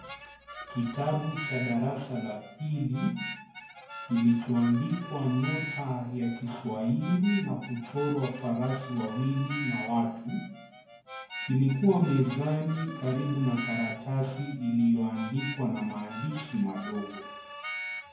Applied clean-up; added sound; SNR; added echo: none; Harmonica; 12 dB; reverberation time 0.9 s.